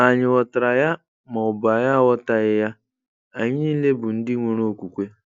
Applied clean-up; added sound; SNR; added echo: none; none; none; none.